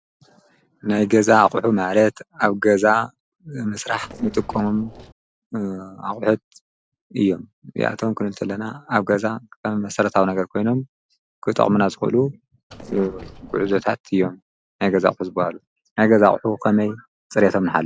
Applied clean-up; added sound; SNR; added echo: neural separator model SepFormer DNS4.